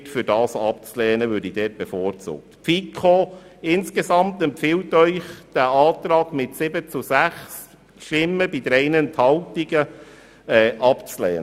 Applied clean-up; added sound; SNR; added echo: none; none; none; none.